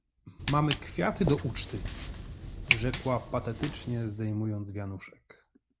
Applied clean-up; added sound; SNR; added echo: none; Walk, footsteps; 3 dB; none.